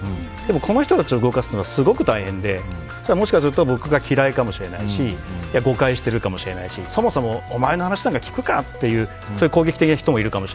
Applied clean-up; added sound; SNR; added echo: none; none; none; none.